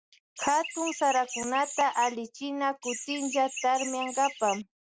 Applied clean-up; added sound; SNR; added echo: none; Chirp, tweet; 9 dB; none.